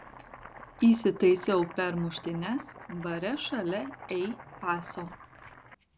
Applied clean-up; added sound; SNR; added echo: none; Domestic sounds, home sounds; 17 dB; none.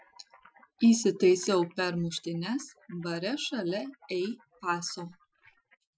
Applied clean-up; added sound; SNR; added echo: classical method Wiener filter.